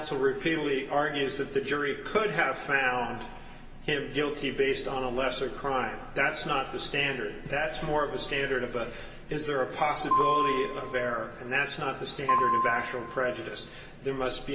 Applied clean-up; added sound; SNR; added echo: none; Piano; 1 dB; reverberation time 1.5 s.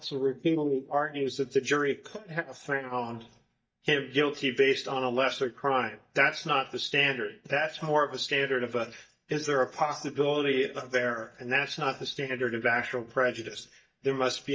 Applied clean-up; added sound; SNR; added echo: neural mask model DeepFilterNet 3.